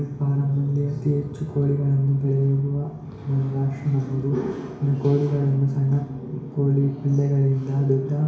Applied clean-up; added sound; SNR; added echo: none; Piano; 15 dB; reverberation time 0.7 s.